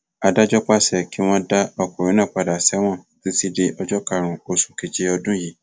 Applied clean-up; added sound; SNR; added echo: none; none; none; none.